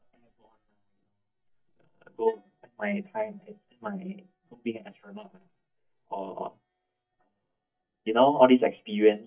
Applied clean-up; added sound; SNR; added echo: neural mask model DeepFilterNet 3.